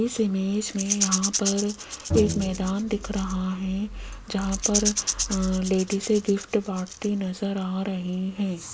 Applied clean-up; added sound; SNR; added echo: none; Rattle / Rattle (instrument) + Bowed string instrument; 5 dB; none.